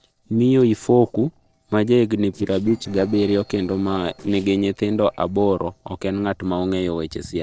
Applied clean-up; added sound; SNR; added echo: neural separator model SepFormer DNS4.